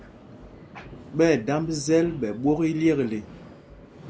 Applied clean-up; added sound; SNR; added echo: none; Subway, metro, underground; 20 dB; none.